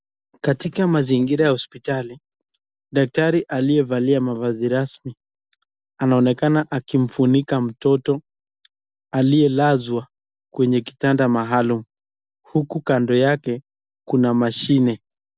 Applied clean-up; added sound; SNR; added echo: none; none; none; none.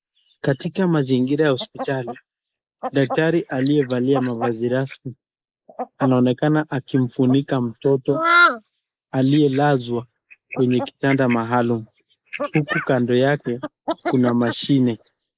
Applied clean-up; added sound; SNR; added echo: neural mask model Resemble Enhance denoiser.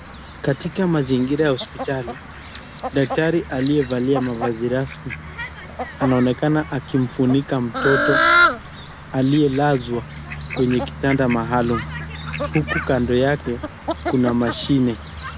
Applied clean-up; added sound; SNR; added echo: none; Fowl; 5 dB; none.